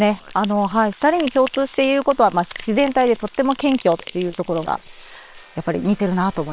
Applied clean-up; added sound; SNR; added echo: neural separator model SepFormer WHAM!.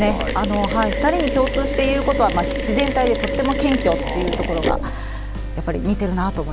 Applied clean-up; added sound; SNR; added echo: none; Mechanisms; 2 dB; none.